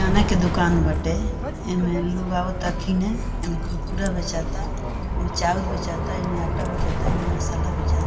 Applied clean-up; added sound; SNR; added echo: none; Bus; -2 dB; reverberation time 1.8 s.